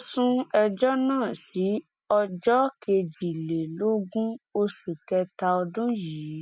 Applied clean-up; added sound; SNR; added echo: none; none; none; none.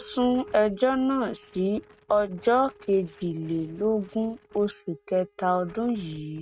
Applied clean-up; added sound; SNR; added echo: neural mask model RNNoise.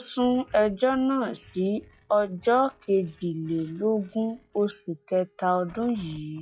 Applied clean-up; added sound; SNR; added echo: classical method log-MMSE.